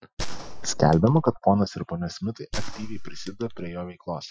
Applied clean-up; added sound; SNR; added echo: classical method Wiener filter.